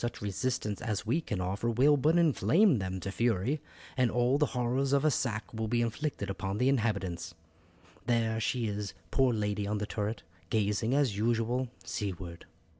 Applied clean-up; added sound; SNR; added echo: none; none; none; none.